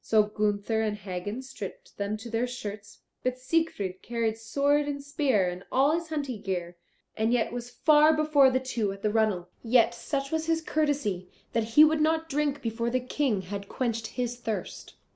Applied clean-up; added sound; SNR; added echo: none; none; none; none.